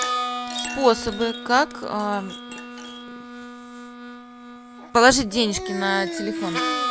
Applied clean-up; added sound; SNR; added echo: none; Harmonica; 8 dB; none.